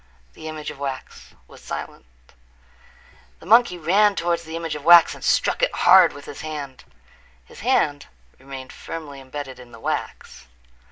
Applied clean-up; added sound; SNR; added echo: none; none; none; none.